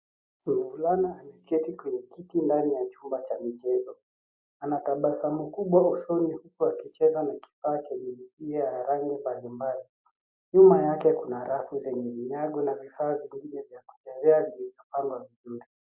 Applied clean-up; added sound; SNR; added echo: none; none; none; none.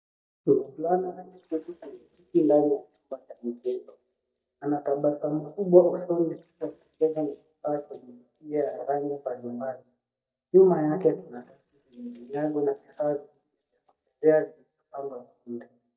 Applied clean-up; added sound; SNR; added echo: neural mask model DeepFilterNet 3.